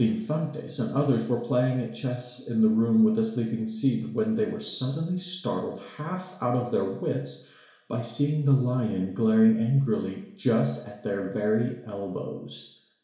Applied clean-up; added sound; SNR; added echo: none; none; none; reverberation time 0.7 s.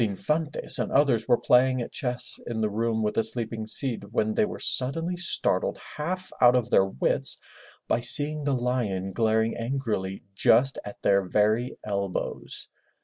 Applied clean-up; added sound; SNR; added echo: none; none; none; none.